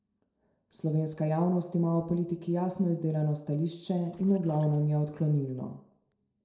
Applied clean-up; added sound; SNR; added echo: neural separator model SepFormer DNS4.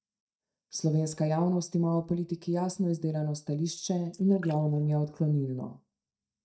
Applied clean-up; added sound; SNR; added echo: neural mask model DeepFilterNet 3.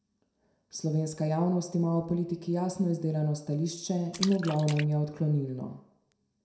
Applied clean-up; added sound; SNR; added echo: none; Splash, splatter; 13 dB; reverberation time 0.6 s.